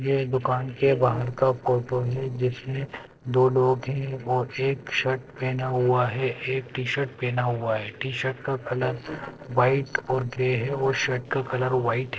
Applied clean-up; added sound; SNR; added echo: neural separator model SepFormer DNS4.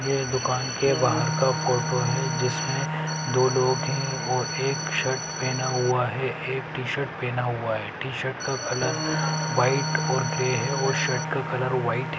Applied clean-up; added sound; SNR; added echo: none; Organ + Organ; 4 dB; none.